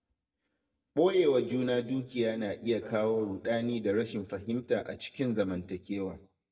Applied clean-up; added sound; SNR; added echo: neural mask model DeepFilterNet 3.